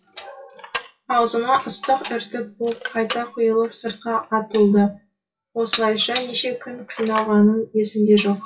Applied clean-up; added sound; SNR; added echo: classical method WPE with log-MMSE.